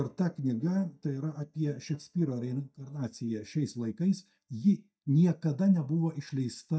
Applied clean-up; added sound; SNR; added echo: neural mask model DeepFilterNet 3.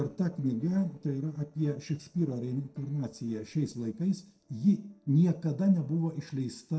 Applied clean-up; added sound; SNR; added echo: neural separator model SepFormer DNS4.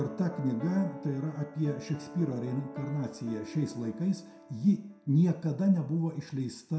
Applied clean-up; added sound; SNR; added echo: none; Piano; 15 dB; reverberation time 0.5 s.